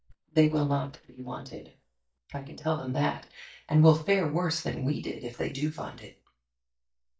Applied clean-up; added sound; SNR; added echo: neural mask model DeepFilterNet 3.